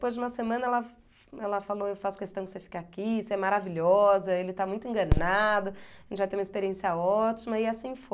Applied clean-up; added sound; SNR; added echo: none; none; none; none.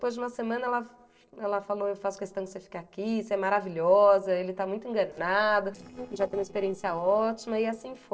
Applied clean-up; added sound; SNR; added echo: neural separator model SepFormer DNS4.